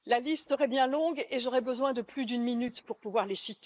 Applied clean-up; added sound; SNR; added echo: neural mask model Resemble Enhance denoiser.